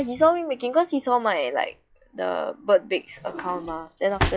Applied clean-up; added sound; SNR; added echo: classical method log-MMSE.